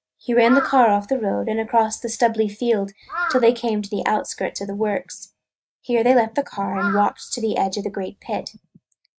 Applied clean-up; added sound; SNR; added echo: neural mask model RNNoise.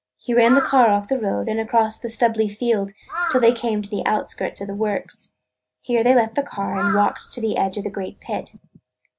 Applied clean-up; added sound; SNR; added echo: none; Crow; 11 dB; none.